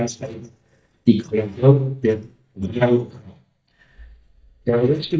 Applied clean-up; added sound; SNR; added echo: neural mask model DeepFilterNet 3.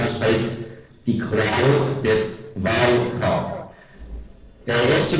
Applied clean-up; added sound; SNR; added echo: neural separator model SepFormer DNS4.